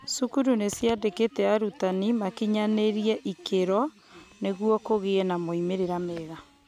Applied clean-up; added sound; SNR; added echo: none; none; none; none.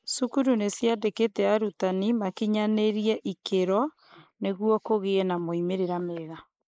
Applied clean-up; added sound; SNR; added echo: neural mask model Resemble Enhance denoiser.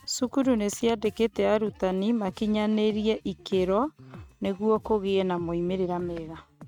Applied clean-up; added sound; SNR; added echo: neural mask model RNNoise.